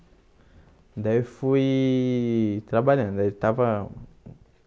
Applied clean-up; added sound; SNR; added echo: none; none; none; none.